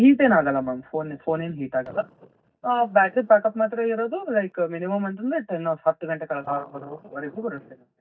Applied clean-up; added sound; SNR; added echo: neural mask model DeepFilterNet 3.